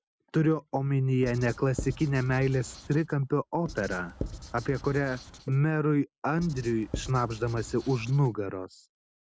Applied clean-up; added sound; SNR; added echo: none; Writing; 14 dB; none.